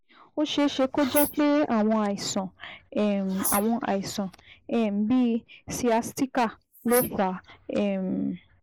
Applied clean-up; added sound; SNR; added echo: neural mask model Resemble Enhance denoiser.